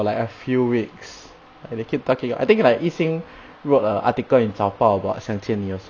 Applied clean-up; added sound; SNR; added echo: none; none; none; none.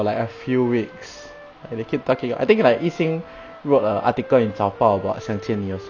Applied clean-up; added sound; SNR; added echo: none; Wind instrument, woodwind instrument; 20 dB; none.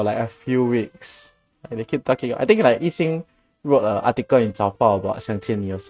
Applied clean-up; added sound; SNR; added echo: neural mask model RNNoise.